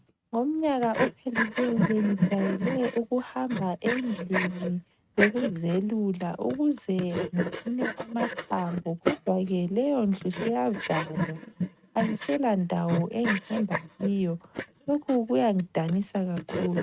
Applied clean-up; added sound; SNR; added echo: neural mask model RNNoise.